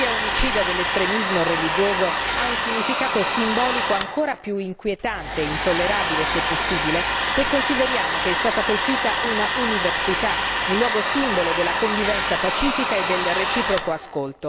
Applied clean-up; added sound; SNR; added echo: none; Domestic sounds, home sounds; -2 dB; none.